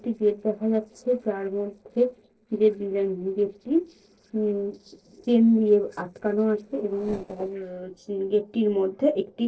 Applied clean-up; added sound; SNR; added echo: neural separator model SepFormer DNS4.